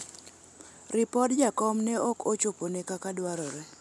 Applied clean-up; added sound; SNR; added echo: none; none; none; none.